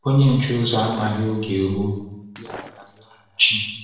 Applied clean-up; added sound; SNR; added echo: neural separator model SepFormer DNS4.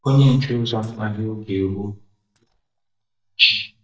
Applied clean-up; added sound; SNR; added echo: neural mask model DeepFilterNet 3.